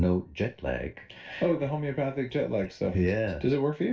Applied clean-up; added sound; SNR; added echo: neural separator model SepFormer DNS4.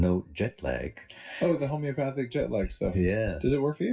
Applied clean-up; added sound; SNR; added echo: classical method WPE with log-MMSE.